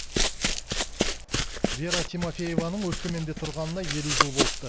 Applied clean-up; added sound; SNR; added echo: none; Run; -4 dB; none.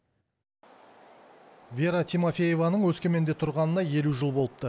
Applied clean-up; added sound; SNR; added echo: none; none; none; none.